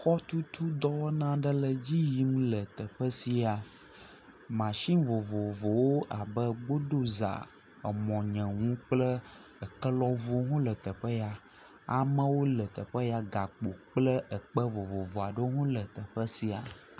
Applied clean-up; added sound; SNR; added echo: none; none; none; none.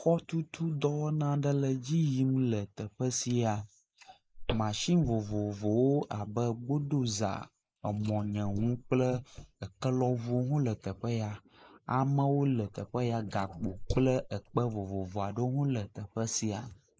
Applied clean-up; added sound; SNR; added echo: neural mask model Resemble Enhance denoiser.